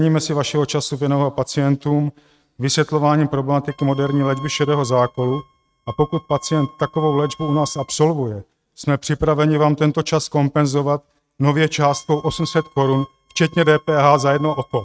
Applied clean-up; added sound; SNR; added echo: neural mask model RNNoise.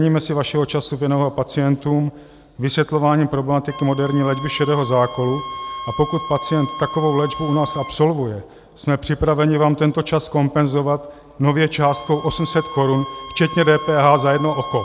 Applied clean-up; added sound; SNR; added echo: none; Wind instrument, woodwind instrument; 14 dB; none.